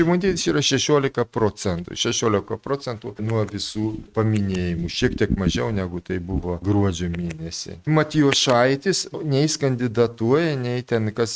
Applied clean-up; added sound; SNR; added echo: neural mask model RNNoise.